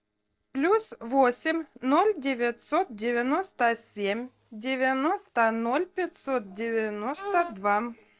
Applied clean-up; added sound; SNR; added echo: neural separator model SepFormer DNS4.